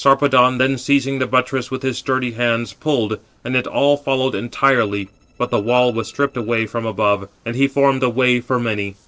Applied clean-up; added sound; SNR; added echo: neural separator model SepFormer DNS4.